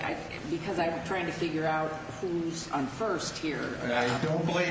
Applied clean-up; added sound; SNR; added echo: none; none; none; none.